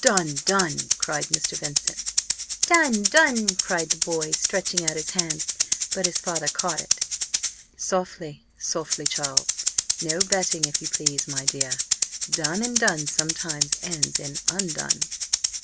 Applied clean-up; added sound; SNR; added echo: none; Rattle (instrument); -2 dB; none.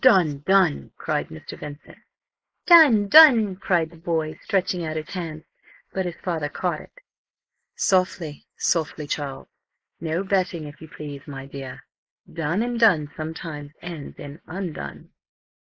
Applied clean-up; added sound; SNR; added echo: neural mask model Resemble Enhance denoiser.